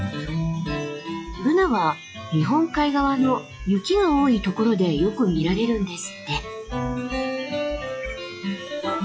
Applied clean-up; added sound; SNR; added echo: classical method log-MMSE.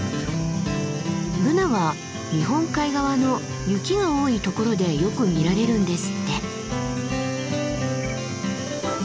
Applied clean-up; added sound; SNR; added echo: none; Snare drum; 20 dB; none.